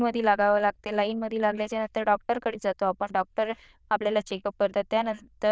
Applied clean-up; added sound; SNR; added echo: neural diffusion model UNIVERSE++.